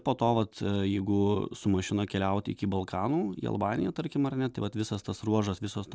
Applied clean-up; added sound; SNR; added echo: none; none; none; none.